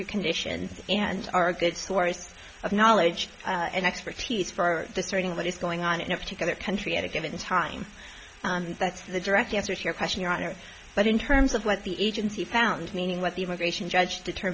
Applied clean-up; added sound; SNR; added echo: none; none; none; none.